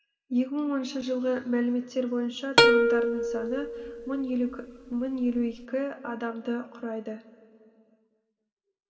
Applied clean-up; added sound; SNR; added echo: none; Plucked string instrument; -4 dB; reverberation time 2.3 s.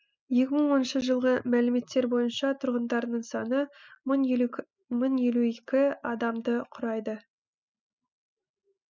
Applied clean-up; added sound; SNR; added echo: none; none; none; none.